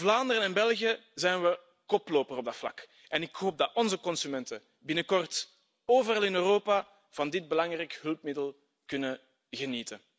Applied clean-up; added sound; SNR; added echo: none; none; none; none.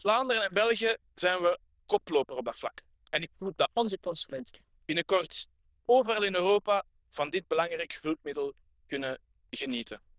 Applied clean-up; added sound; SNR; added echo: neural diffusion model UNIVERSE++.